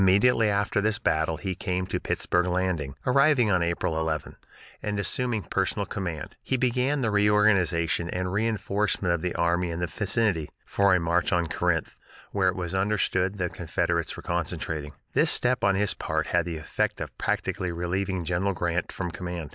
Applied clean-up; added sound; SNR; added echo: neural mask model Resemble Enhance denoiser.